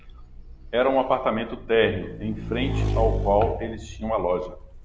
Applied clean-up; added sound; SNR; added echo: none; Motorcycle / Engine; 6 dB; none.